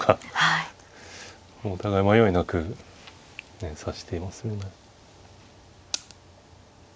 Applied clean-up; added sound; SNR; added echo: none; none; none; none.